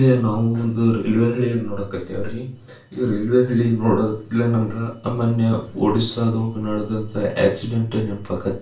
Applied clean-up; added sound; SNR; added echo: none; none; none; reverberation time 0.3 s.